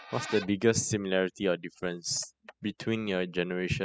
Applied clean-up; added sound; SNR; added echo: classical method spectral subtraction.